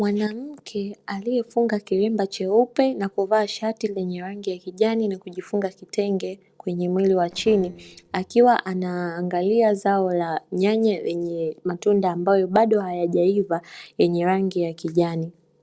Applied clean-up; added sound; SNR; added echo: neural separator model SepFormer DNS4.